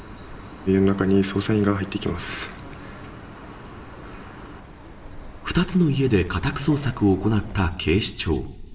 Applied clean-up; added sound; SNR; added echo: none; Chirp, tweet; 17 dB; reverberation time 2.9 s.